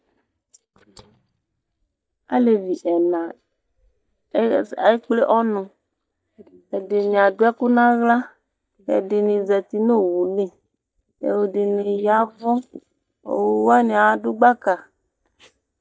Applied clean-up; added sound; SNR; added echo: neural mask model DeepFilterNet 3.